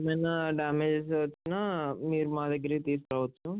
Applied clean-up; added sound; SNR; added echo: none; none; none; none.